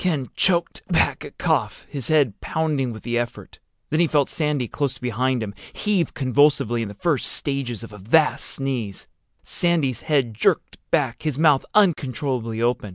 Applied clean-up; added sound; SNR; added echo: none; none; none; none.